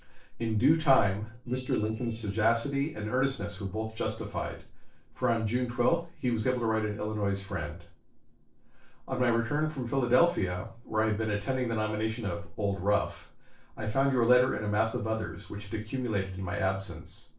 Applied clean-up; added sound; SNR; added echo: neural separator model SepFormer DNS4.